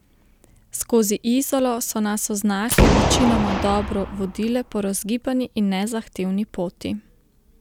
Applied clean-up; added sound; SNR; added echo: none; Boom; -2 dB; none.